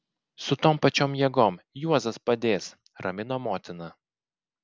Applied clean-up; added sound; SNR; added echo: none; none; none; none.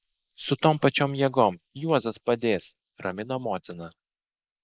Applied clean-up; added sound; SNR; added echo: neural mask model Resemble Enhance denoiser.